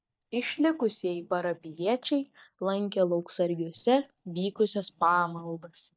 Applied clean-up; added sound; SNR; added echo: neural mask model DeepFilterNet 3.